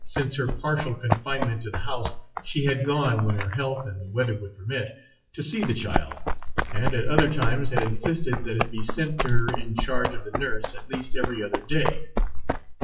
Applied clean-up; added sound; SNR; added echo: classical method WPE with log-MMSE.